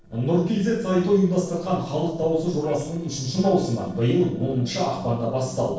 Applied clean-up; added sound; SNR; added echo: neural separator model SepFormer DNS4.